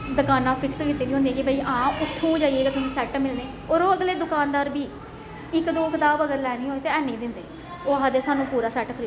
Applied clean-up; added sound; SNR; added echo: none; none; none; none.